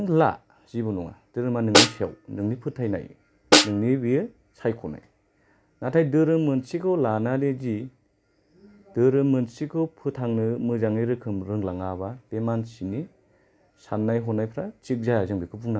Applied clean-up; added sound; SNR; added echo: none; Snare drum; -1 dB; none.